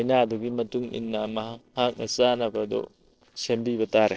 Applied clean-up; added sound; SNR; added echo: neural separator model SepFormer DNS4.